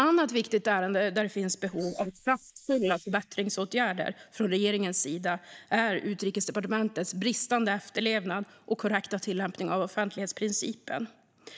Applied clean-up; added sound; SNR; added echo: neural mask model Resemble Enhance denoiser.